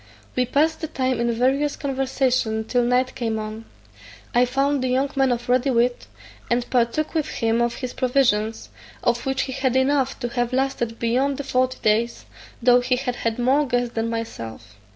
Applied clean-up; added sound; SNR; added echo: none; none; none; none.